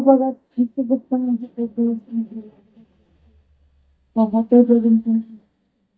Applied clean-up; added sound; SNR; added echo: neural mask model DeepFilterNet 3.